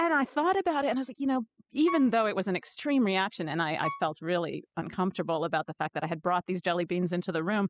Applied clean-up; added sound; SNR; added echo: classical method spectral subtraction.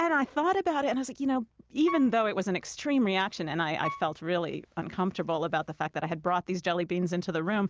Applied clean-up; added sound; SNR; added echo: none; Piano; 15 dB; none.